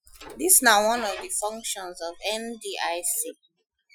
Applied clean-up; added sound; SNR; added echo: classical method Wiener filter.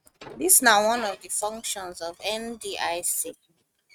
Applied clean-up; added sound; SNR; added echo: neural mask model RNNoise.